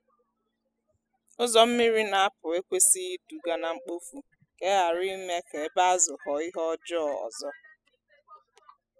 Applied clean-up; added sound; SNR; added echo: classical method spectral subtraction.